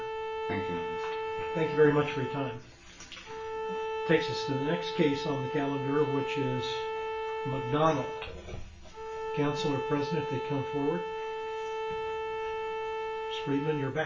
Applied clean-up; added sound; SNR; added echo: none; Bowed string instrument; 2 dB; reverberation time 0.3 s.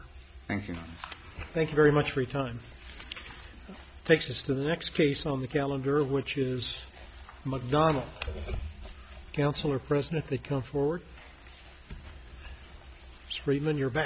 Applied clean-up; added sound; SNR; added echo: none; none; none; none.